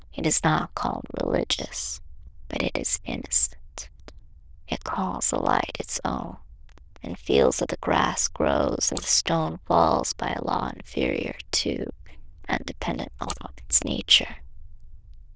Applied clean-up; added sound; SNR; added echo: neural diffusion model UNIVERSE++.